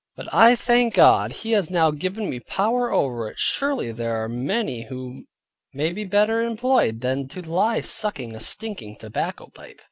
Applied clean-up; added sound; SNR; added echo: none; none; none; none.